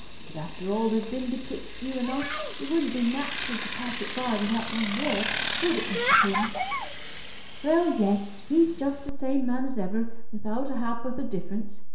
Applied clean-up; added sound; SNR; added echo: none; Bicycle; -2 dB; reverberation time 0.7 s.